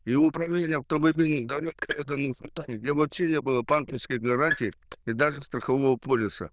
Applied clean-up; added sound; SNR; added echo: neural diffusion model UNIVERSE++.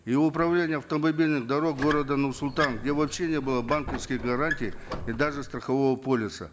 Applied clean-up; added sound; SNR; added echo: none; Squeak; 9 dB; none.